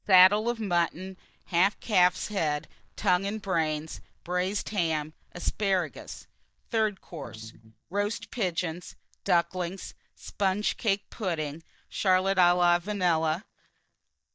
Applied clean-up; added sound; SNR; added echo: neural mask model DeepFilterNet 3.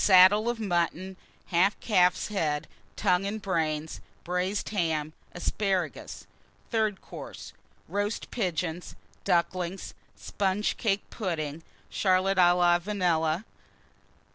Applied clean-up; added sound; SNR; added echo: none; none; none; none.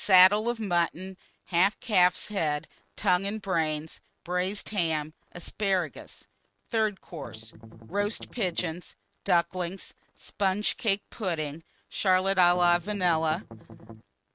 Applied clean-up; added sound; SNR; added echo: neural mask model RNNoise.